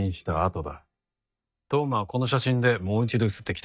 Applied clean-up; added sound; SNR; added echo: neural mask model DeepFilterNet 3.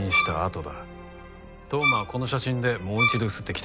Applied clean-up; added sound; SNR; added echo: none; Bowed string instrument; -1 dB; none.